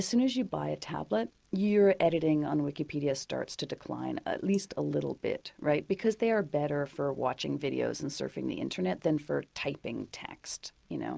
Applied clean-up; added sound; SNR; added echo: neural mask model Resemble Enhance denoiser.